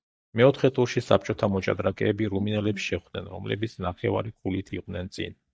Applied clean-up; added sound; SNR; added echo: neural mask model DeepFilterNet 3.